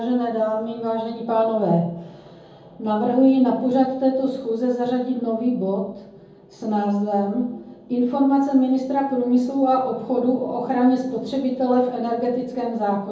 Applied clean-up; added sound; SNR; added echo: none; none; none; reverberation time 0.7 s.